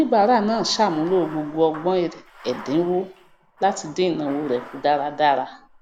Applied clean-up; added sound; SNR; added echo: none; Bathtub (filling or washing); 20 dB; none.